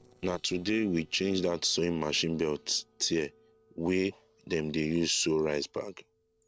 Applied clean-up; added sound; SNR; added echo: neural separator model SepFormer DNS4.